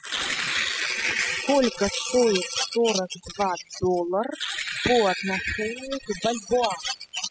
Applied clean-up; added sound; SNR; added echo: classical method spectral subtraction.